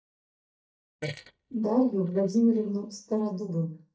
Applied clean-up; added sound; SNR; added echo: neural mask model DeepFilterNet 3.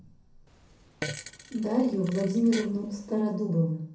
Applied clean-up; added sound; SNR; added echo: none; Fart; 13 dB; reverberation time 0.5 s.